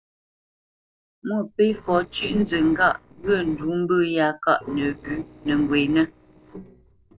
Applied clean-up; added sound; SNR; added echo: neural separator model SepFormer DNS4.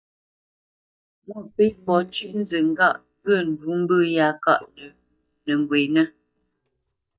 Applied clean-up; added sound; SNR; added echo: neural mask model DeepFilterNet 3.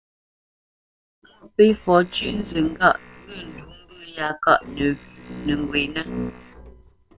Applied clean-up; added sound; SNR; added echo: neural separator model SepFormer WHAM!.